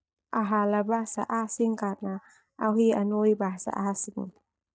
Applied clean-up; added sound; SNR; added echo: neural mask model DeepFilterNet 3.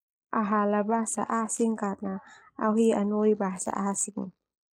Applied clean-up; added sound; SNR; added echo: neural mask model Resemble Enhance denoiser.